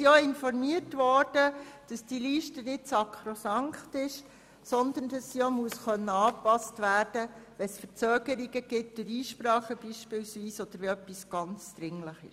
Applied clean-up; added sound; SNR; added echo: none; none; none; none.